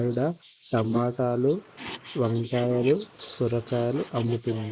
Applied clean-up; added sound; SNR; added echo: neural mask model Resemble Enhance denoiser.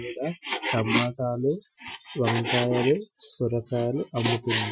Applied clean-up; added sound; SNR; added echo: classical method Wiener filter.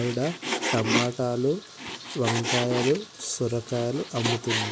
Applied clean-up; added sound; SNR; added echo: none; Frying (food); 3 dB; none.